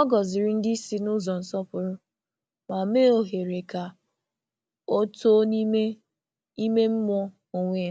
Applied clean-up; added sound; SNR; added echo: none; none; none; none.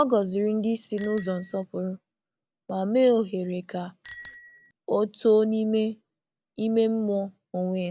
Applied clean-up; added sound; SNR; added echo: none; Bicycle bell; 5 dB; none.